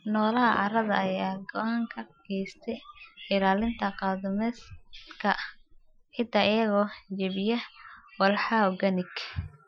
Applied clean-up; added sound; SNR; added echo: classical method Wiener filter.